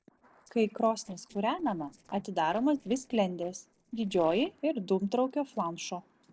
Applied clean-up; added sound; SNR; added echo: neural separator model SepFormer DNS4.